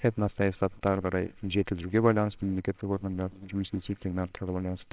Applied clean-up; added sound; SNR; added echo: neural separator model SepFormer WHAMR!.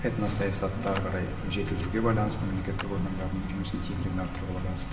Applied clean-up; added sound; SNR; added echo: none; Clapping; 18 dB; reverberation time 2.9 s.